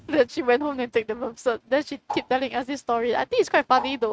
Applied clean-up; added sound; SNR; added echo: neural mask model RNNoise.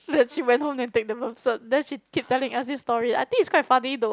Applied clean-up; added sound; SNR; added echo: none; none; none; none.